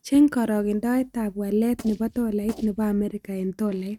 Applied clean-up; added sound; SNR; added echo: neural mask model RNNoise.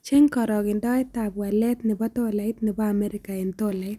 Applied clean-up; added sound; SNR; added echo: none; none; none; none.